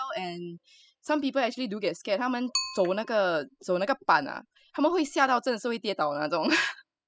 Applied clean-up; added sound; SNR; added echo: classical method spectral subtraction.